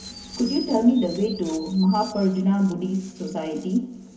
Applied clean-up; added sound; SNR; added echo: none; Chirp, tweet; 18 dB; reverberation time 0.3 s.